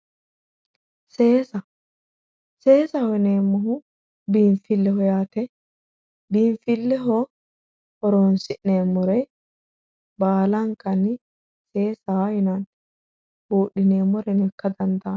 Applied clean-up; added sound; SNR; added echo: none; none; none; none.